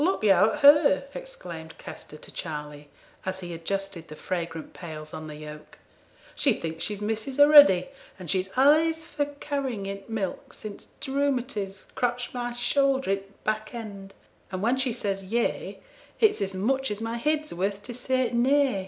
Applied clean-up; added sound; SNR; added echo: none; none; none; none.